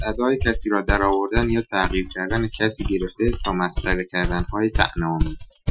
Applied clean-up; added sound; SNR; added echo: classical method Wiener filter.